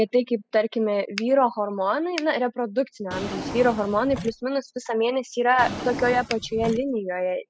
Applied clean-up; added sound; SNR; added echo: classical method spectral subtraction.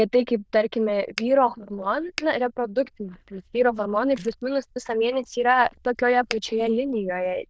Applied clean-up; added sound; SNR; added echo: neural diffusion model UNIVERSE++.